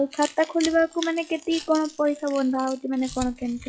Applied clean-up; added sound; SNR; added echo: classical method log-MMSE.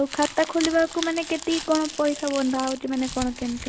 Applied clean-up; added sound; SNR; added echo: none; Crumpling, crinkling; 11 dB; none.